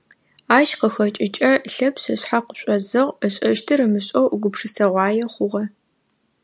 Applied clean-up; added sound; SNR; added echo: none; none; none; none.